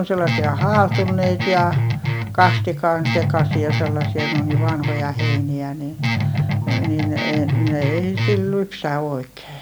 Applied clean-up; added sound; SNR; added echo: none; Guitar; -1 dB; none.